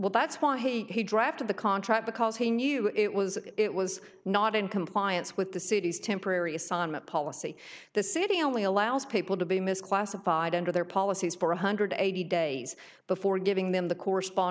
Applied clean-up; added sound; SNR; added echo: none; none; none; none.